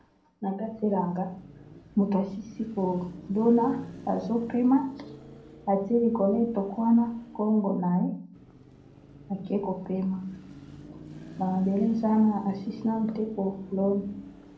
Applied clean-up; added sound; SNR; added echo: none; Car passing by / Traffic noise, roadway noise / Engine; 18 dB; reverberation time 0.6 s.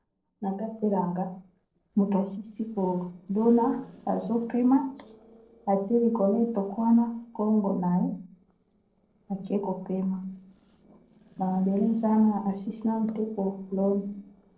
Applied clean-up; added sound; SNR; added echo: neural separator model SepFormer DNS4.